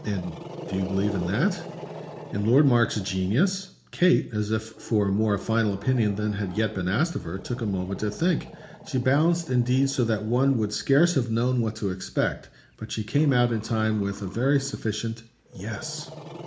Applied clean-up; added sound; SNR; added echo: none; Growling; 16 dB; reverberation time 0.4 s.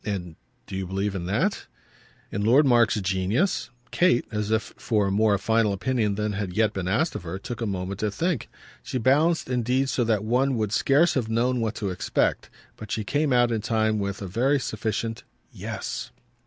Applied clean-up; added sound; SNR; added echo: none; none; none; none.